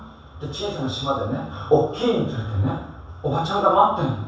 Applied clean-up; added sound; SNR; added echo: none; none; none; reverberation time 0.7 s.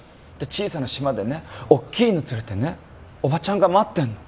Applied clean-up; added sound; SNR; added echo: none; none; none; none.